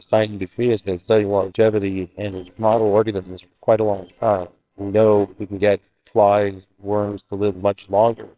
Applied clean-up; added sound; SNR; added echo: neural separator model SepFormer WHAMR!.